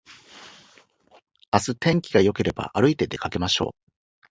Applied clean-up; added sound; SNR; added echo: none; none; none; none.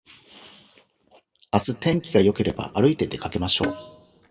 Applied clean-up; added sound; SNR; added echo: none; Percussion; 7 dB; reverberation time 1.0 s.